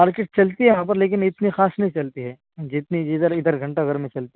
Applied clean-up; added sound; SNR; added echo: none; none; none; none.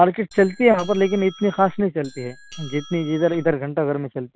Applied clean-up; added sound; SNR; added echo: none; Doorbell; 19 dB; none.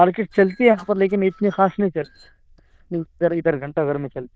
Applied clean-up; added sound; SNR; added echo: neural diffusion model UNIVERSE++.